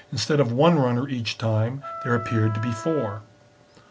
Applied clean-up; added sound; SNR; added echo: none; Wind instrument, woodwind instrument; 12 dB; none.